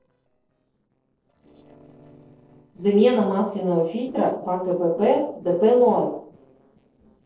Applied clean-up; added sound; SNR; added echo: neural separator model SepFormer DNS4.